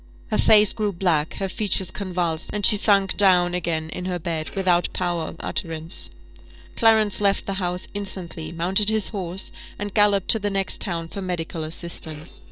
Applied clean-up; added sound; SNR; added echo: neural separator model SepFormer DNS4.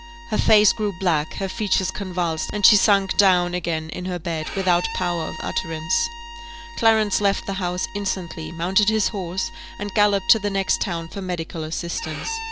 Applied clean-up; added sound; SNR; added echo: none; Bowed string instrument; 15 dB; none.